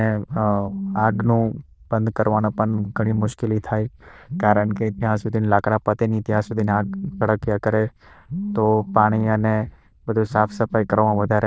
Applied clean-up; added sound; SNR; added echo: neural diffusion model UNIVERSE++.